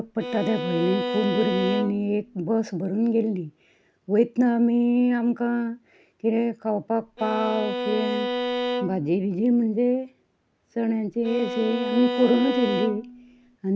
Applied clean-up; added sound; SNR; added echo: none; Bowed string instrument; 4 dB; none.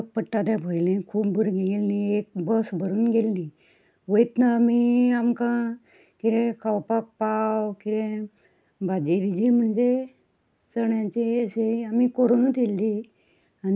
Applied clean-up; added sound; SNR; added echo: none; none; none; none.